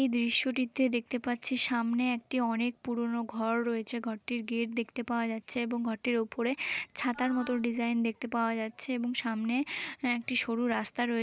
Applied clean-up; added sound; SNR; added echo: none; Wind instrument, woodwind instrument; 17 dB; none.